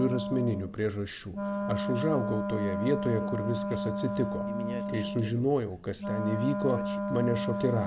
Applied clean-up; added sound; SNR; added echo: none; Wind instrument, woodwind instrument; 2 dB; none.